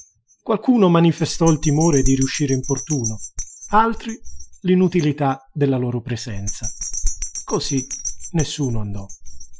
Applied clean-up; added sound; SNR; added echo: classical method Wiener filter.